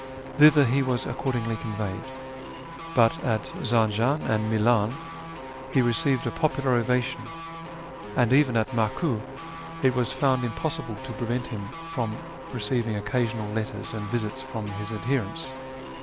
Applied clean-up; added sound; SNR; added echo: none; Guitar; 11 dB; none.